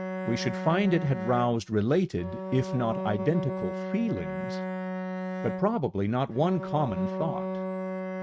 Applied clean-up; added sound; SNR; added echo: neural mask model RNNoise.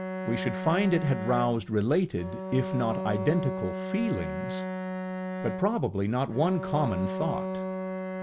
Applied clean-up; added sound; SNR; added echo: none; Bowed string instrument; 5 dB; none.